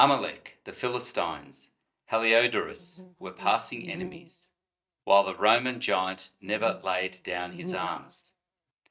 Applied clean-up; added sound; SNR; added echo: neural mask model DeepFilterNet 3.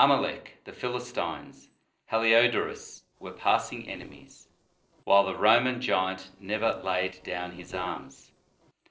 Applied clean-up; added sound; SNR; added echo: neural separator model SepFormer DNS4.